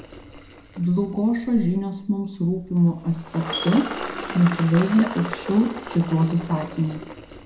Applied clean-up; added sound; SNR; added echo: none; Engine; 12 dB; reverberation time 0.4 s.